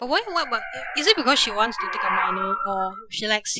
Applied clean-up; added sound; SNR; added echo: classical method Wiener filter.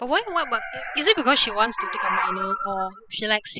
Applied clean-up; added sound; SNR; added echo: classical method spectral subtraction.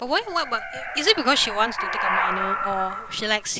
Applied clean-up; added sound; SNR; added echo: none; Animal; 3 dB; none.